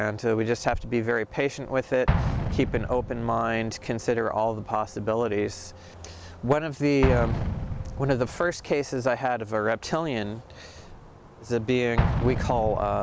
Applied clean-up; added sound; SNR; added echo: none; Explosion; 5 dB; none.